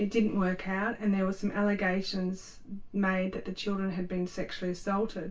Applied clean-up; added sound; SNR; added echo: none; none; none; reverberation time 0.2 s.